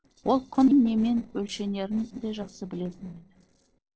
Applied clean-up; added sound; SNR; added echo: neural separator model SepFormer DNS4.